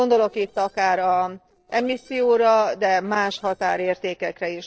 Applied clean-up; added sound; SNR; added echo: neural separator model SepFormer DNS4.